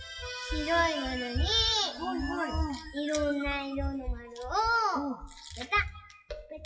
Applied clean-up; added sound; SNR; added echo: classical method WPE with log-MMSE.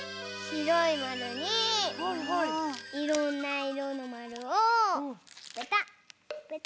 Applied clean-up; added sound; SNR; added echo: none; none; none; none.